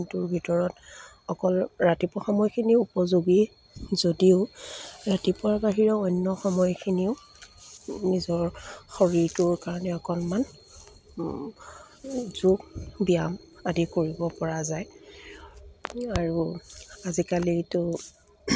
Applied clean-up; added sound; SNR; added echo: none; none; none; none.